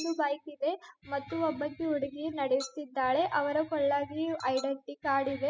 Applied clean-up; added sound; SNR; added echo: classical method spectral subtraction.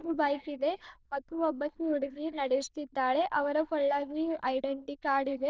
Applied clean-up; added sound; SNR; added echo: neural diffusion model UNIVERSE++.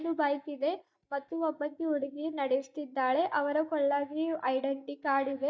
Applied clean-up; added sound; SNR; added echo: neural mask model DeepFilterNet 3.